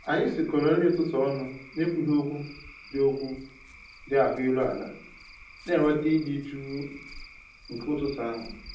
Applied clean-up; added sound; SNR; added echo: none; Cricket / Frog; 19 dB; reverberation time 0.6 s.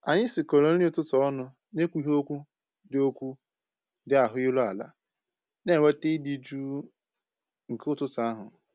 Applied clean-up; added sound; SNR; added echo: none; none; none; none.